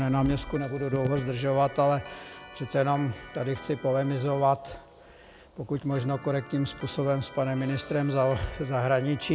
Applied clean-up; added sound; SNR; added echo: none; Organ; 18 dB; none.